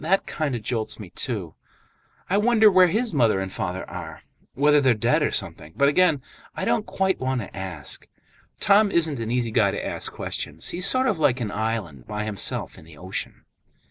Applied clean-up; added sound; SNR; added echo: none; none; none; none.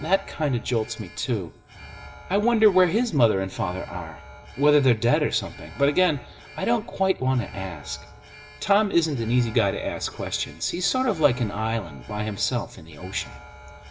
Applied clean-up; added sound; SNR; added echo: none; Alarm; 19 dB; reverberation time 0.9 s.